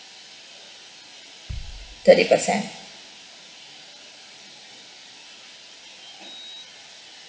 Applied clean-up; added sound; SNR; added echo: none; Bass drum + Bird vocalization, bird call, bird song; 17 dB; none.